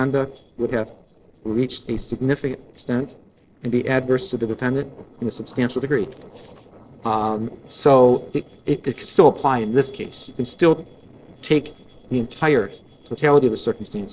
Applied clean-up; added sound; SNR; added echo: neural separator model SepFormer DNS4.